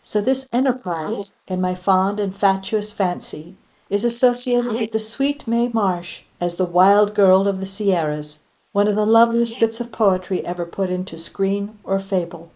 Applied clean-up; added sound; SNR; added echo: neural mask model Resemble Enhance denoiser.